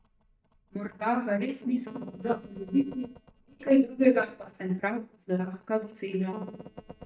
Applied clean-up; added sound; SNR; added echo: neural mask model DeepFilterNet 3.